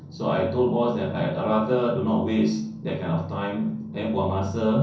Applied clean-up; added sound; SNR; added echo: none; none; none; reverberation time 0.6 s.